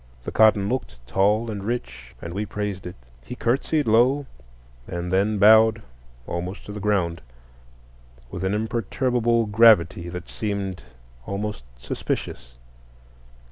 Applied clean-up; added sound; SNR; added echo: none; none; none; none.